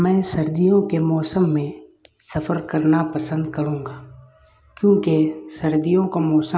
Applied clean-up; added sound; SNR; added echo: none; none; none; none.